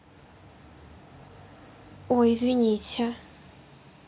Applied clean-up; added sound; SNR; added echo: none; none; none; none.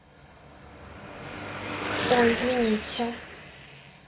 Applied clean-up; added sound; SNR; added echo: none; Car passing by / Traffic noise, roadway noise / Engine; 4 dB; reverberation time 0.2 s.